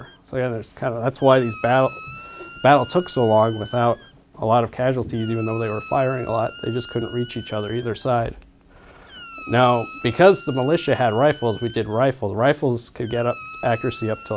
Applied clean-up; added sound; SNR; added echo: none; Squeak; 19 dB; none.